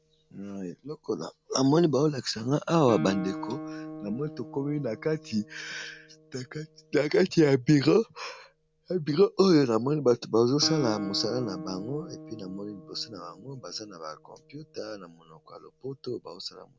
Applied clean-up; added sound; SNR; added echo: none; Guitar; 15 dB; none.